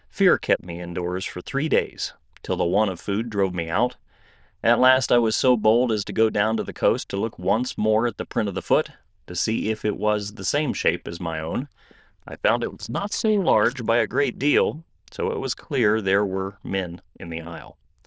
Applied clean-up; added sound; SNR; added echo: neural diffusion model UNIVERSE++.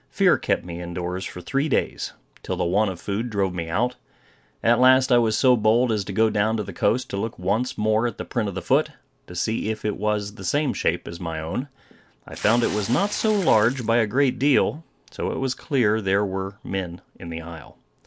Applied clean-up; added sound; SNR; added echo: none; Water / Splash, splatter; 13 dB; none.